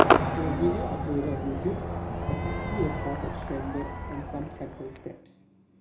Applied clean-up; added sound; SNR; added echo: none; Crowd / Cheering / Fireworks; -5 dB; reverberation time 0.4 s.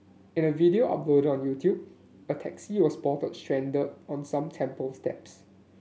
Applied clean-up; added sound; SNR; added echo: none; none; none; none.